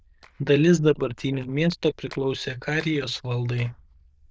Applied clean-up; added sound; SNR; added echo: neural diffusion model UNIVERSE++.